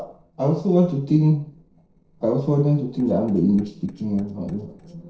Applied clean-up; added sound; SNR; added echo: neural separator model SepFormer DNS4.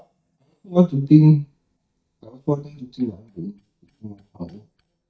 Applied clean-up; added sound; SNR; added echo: neural mask model DeepFilterNet 3.